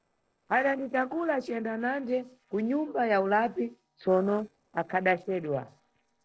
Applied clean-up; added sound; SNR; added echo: neural separator model SepFormer DNS4.